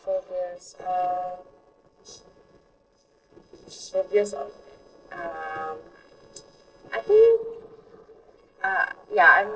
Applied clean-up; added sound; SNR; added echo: neural separator model SepFormer DNS4.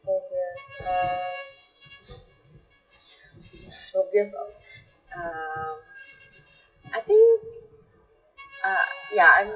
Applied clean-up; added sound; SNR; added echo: classical method WPE with log-MMSE.